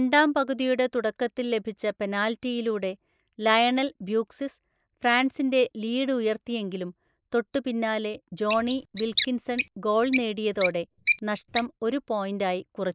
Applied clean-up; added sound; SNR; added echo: neural mask model Resemble Enhance denoiser.